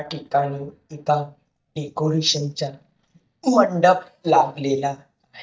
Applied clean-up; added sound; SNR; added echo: neural mask model DeepFilterNet 3.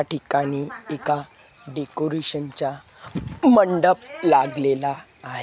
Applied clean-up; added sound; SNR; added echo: none; none; none; none.